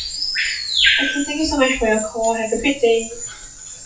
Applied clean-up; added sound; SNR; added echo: classical method WPE with log-MMSE.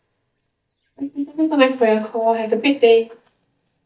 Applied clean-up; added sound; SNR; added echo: neural mask model DeepFilterNet 3.